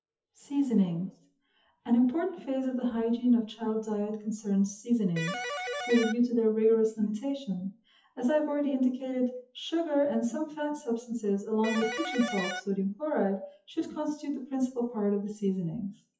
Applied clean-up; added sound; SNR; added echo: classical method WPE with log-MMSE.